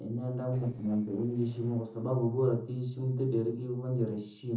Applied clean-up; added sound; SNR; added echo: neural separator model SepFormer DNS4.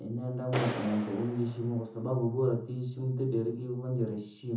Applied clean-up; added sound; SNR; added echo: none; Clapping; 11 dB; reverberation time 0.6 s.